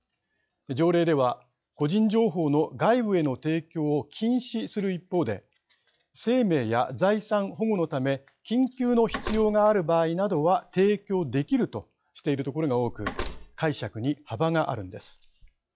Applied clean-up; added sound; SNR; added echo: classical method log-MMSE.